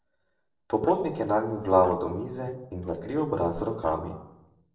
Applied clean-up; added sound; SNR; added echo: neural separator model SepFormer DNS4.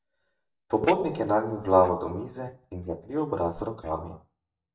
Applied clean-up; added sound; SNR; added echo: neural mask model DeepFilterNet 3.